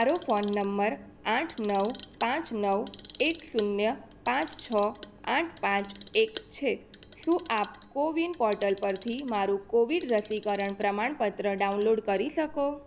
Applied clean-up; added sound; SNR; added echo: none; Clock; 12 dB; none.